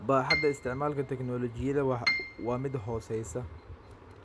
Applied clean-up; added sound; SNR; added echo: none; Piano; 5 dB; none.